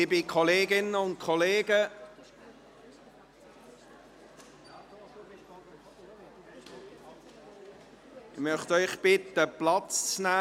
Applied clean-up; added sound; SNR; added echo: none; none; none; none.